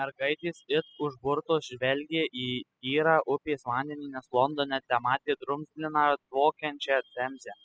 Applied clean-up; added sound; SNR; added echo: classical method spectral subtraction.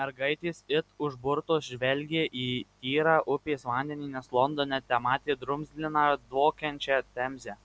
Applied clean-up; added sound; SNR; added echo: none; none; none; none.